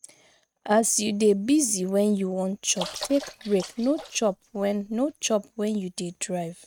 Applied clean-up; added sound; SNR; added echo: neural mask model RNNoise.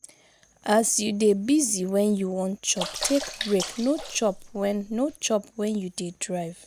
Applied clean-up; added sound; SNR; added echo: none; Sink (filling or washing) / Water / Splash, splatter; 10 dB; none.